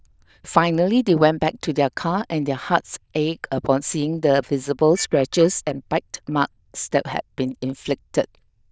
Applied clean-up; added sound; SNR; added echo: neural diffusion model UNIVERSE++.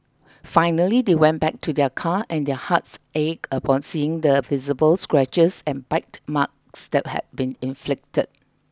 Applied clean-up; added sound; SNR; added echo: none; none; none; none.